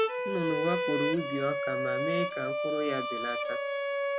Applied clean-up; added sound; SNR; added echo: none; Bowed string instrument; -3 dB; none.